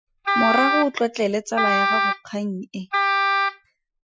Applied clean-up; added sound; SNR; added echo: classical method Wiener filter.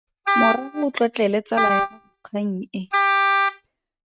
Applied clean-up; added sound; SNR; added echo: neural mask model RNNoise.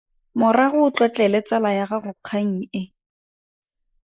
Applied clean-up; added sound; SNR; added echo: neural mask model Resemble Enhance denoiser.